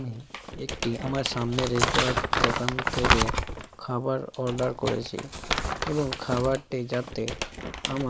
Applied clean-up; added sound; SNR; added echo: none; Crumpling, crinkling; 0 dB; none.